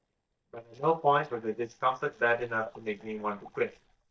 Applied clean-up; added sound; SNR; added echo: neural mask model DeepFilterNet 3.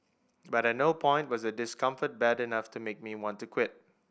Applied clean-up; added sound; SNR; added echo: none; none; none; none.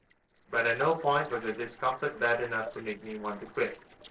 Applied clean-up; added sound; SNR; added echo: neural separator model SepFormer DNS4.